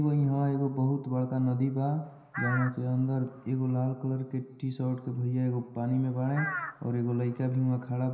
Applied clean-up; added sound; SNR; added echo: none; Crow; 11 dB; reverberation time 0.9 s.